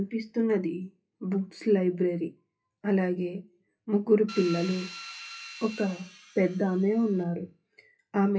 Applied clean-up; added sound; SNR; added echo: classical method WPE with log-MMSE.